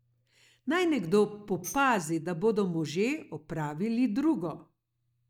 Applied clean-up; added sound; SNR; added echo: neural mask model DeepFilterNet 3.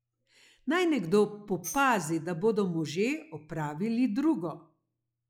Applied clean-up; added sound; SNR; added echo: classical method log-MMSE.